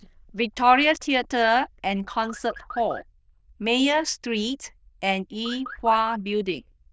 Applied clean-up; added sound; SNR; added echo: neural diffusion model UNIVERSE++.